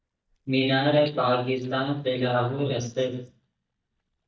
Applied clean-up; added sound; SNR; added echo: neural mask model DeepFilterNet 3.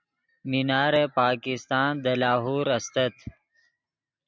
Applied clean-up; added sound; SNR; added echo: none; none; none; none.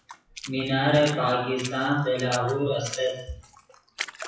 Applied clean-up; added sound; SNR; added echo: classical method WPE with log-MMSE.